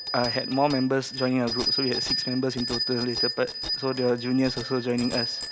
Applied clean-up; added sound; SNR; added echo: none; Bicycle bell; 5 dB; none.